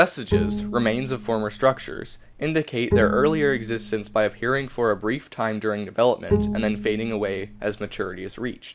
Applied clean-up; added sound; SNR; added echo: none; Bowed string instrument; 5 dB; none.